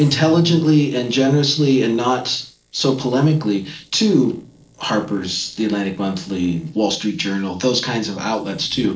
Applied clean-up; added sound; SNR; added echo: neural separator model SepFormer DNS4.